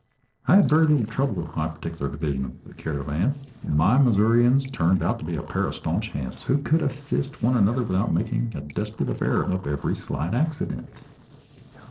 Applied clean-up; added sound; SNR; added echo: neural separator model SepFormer DNS4.